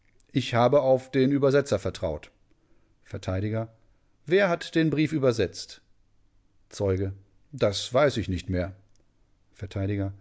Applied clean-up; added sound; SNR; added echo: none; none; none; none.